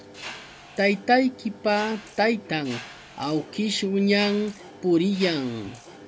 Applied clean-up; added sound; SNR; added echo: none; Mechanisms; 17 dB; none.